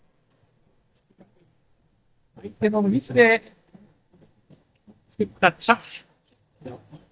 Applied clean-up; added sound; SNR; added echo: neural mask model DeepFilterNet 3.